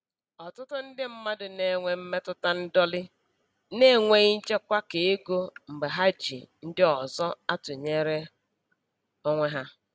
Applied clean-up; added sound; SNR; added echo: none; none; none; none.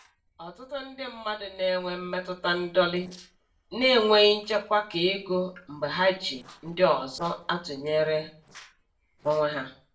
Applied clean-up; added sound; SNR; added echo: neural separator model SepFormer DNS4.